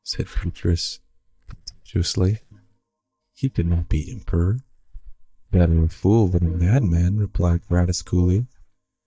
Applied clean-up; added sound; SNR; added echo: neural mask model DeepFilterNet 3.